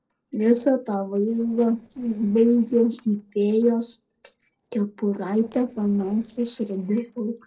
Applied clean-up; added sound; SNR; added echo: neural separator model SepFormer DNS4.